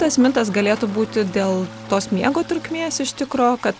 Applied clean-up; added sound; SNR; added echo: none; Toilet flush + Bowed string instrument; 16 dB; none.